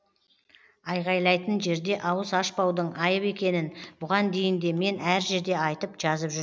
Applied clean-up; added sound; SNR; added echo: none; none; none; none.